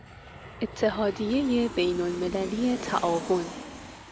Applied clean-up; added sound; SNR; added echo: none; Aircraft; 11 dB; none.